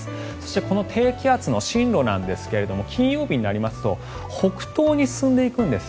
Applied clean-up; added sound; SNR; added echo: none; none; none; none.